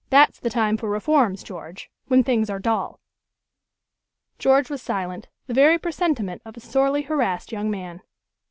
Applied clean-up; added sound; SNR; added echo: none; none; none; none.